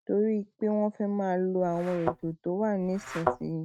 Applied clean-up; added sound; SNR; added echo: neural mask model RNNoise.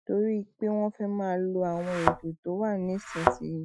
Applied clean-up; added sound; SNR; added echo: classical method Wiener filter.